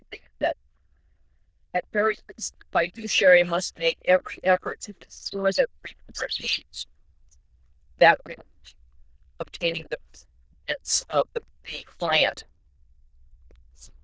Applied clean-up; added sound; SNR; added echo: neural diffusion model UNIVERSE++.